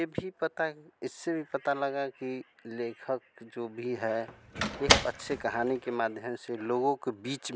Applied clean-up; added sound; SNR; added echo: none; Slam; -3 dB; none.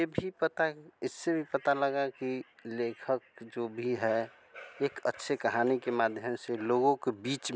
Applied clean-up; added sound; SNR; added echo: none; none; none; none.